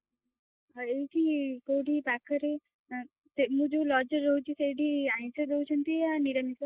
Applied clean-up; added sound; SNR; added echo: neural mask model DeepFilterNet 3.